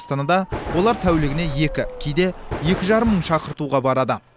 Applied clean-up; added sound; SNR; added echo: none; Thunder; 9 dB; none.